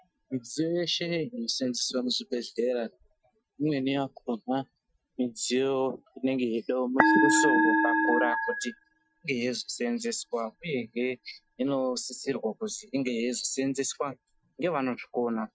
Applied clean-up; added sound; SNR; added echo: classical method Wiener filter.